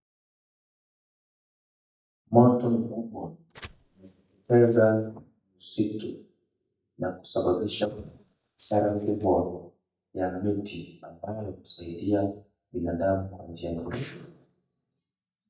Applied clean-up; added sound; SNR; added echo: neural mask model DeepFilterNet 3.